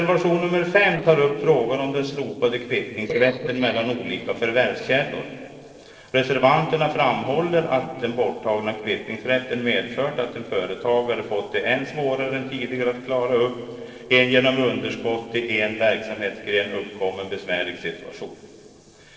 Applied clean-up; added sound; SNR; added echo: neural separator model SepFormer DNS4.